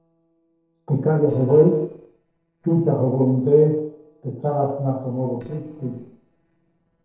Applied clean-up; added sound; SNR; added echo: neural separator model SepFormer DNS4.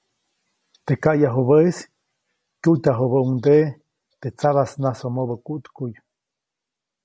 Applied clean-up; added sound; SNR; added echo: none; none; none; none.